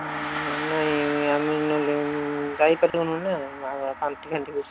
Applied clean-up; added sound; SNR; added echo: none; Gong; 9 dB; none.